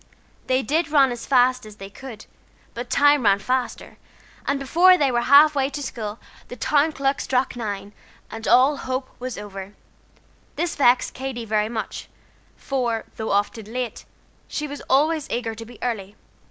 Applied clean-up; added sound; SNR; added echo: none; none; none; none.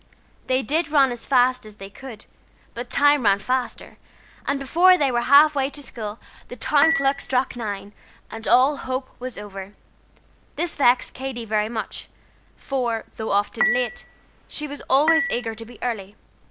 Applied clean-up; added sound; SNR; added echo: none; Dishes, pots, and pans / Chink, clink; 3 dB; none.